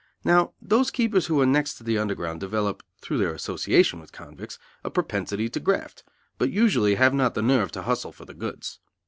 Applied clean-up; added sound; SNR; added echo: none; none; none; none.